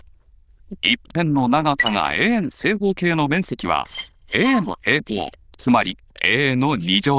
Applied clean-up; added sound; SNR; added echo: neural diffusion model UNIVERSE++.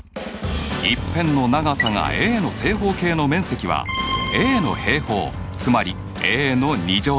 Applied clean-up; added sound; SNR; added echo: none; Motorcycle; 13 dB; none.